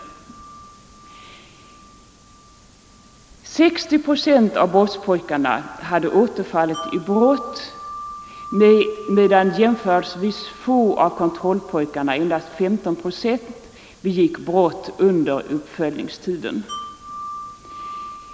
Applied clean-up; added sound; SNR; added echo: none; Wind chime; 19 dB; none.